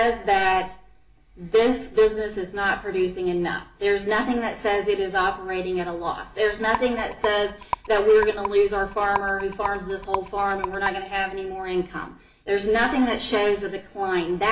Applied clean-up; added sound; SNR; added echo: none; Rattle; 9 dB; reverberation time 0.2 s.